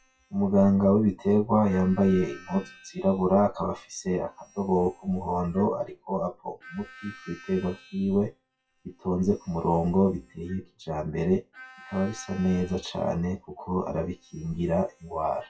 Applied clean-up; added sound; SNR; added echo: classical method WPE with log-MMSE.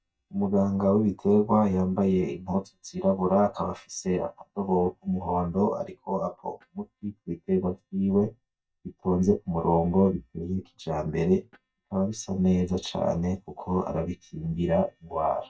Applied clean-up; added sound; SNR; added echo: neural mask model DeepFilterNet 3.